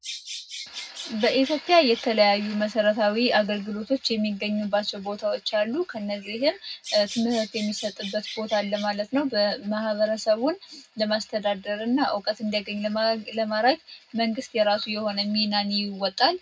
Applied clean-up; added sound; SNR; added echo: none; Bird vocalization, bird call, bird song; 13 dB; reverberation time 0.3 s.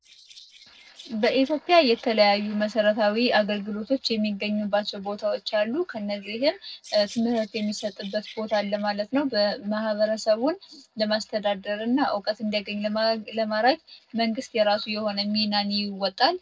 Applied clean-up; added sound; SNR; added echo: neural separator model SepFormer DNS4.